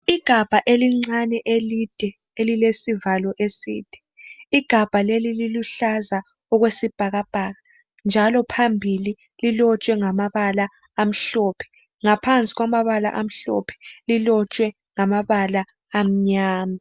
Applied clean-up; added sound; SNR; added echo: none; none; none; none.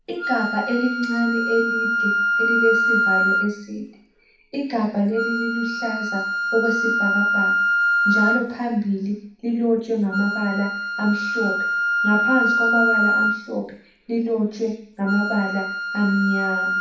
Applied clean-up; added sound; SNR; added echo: none; Wind instrument, woodwind instrument; -1 dB; reverberation time 0.6 s.